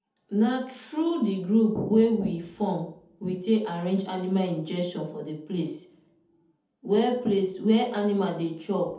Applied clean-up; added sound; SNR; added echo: none; none; none; reverberation time 0.6 s.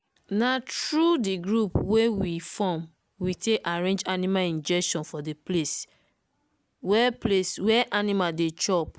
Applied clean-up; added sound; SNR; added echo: none; none; none; none.